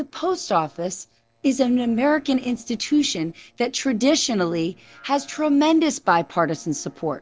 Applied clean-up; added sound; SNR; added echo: neural separator model SepFormer DNS4.